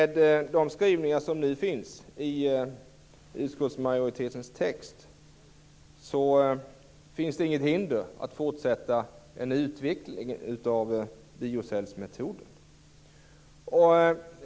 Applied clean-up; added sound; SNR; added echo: none; none; none; none.